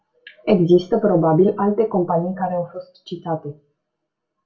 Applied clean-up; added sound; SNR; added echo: none; none; none; reverberation time 0.2 s.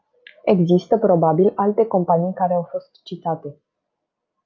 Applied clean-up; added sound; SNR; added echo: none; none; none; none.